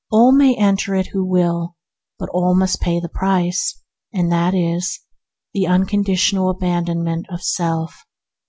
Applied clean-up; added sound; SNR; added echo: none; none; none; none.